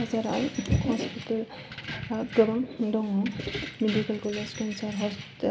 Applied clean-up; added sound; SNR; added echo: none; Keys jangling; 11 dB; none.